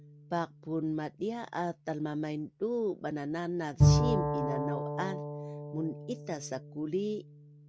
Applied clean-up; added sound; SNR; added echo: none; Bowed string instrument; -2 dB; none.